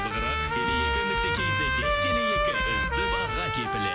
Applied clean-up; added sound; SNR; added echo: none; Trumpet; -4 dB; none.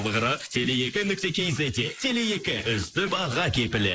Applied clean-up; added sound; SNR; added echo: neural mask model Resemble Enhance denoiser.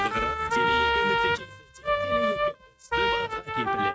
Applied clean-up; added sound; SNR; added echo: neural mask model RNNoise.